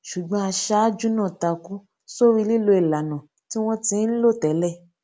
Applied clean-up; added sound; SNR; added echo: none; none; none; none.